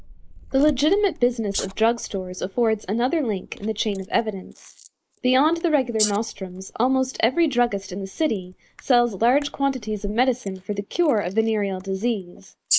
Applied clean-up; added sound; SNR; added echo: neural mask model Resemble Enhance denoiser.